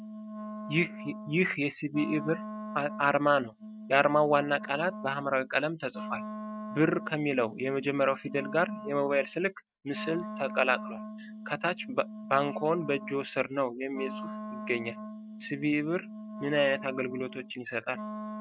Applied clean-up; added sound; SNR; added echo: neural mask model RNNoise.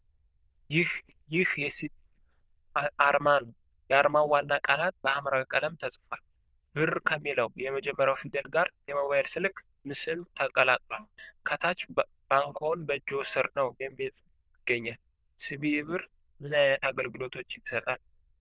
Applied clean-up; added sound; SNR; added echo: neural diffusion model UNIVERSE++.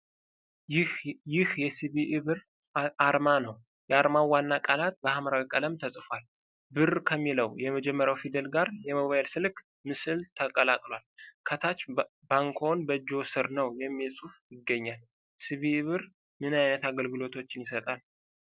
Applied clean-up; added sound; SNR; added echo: none; none; none; none.